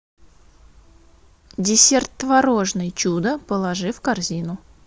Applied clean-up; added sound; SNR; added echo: none; none; none; none.